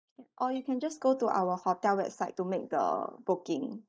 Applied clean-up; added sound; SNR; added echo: neural mask model DeepFilterNet 3.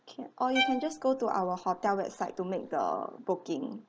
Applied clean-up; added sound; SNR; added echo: none; Bowed string instrument; 6 dB; none.